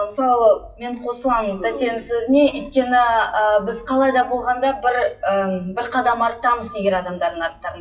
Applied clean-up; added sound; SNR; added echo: classical method WPE with log-MMSE.